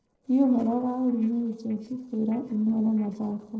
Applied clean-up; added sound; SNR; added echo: neural separator model SepFormer DNS4.